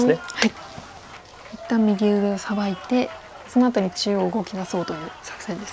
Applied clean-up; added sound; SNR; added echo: none; Applause; 17 dB; none.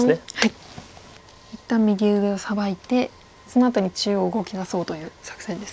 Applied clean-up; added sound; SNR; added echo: none; none; none; none.